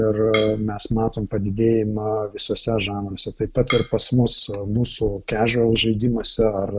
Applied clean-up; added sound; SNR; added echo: none; Drum kit; 11 dB; none.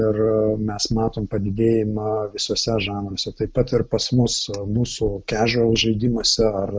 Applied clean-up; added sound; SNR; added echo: none; none; none; none.